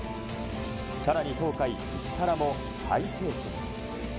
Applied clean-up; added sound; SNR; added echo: none; none; none; none.